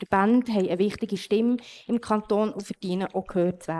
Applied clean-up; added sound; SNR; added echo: neural mask model Resemble Enhance denoiser.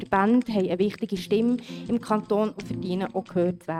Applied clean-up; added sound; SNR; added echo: neural mask model RNNoise.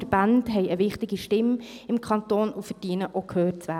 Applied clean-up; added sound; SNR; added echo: none; none; none; none.